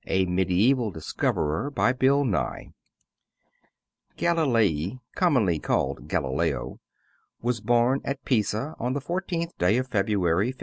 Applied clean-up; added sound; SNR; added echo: none; none; none; none.